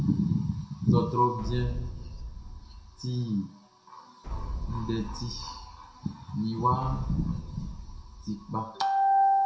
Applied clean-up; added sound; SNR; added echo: none; Boom; 8 dB; reverberation time 0.5 s.